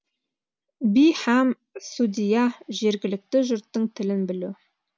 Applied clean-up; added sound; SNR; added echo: none; none; none; none.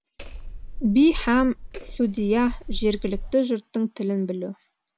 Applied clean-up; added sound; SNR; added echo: none; Hammer; 9 dB; none.